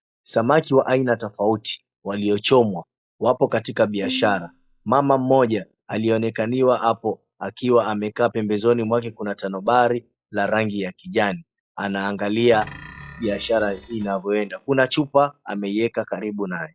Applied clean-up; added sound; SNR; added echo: classical method log-MMSE.